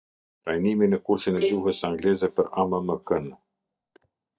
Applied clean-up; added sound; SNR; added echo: neural mask model DeepFilterNet 3.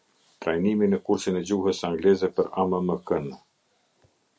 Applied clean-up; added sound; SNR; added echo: none; none; none; none.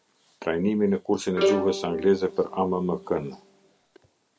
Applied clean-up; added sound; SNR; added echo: none; Bowed string instrument; 4 dB; none.